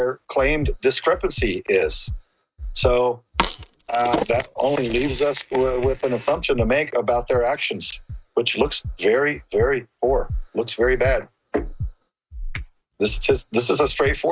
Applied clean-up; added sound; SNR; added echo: neural mask model RNNoise.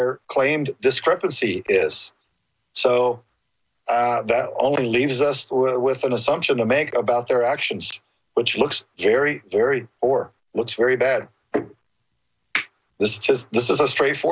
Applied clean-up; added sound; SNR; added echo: none; none; none; none.